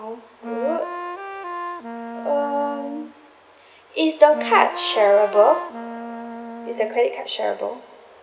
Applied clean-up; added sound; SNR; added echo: none; Wind instrument, woodwind instrument; 10 dB; reverberation time 0.7 s.